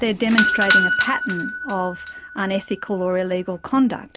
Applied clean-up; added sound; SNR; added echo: none; Doorbell; 1 dB; none.